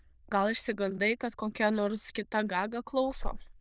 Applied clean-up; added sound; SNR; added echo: neural diffusion model UNIVERSE++.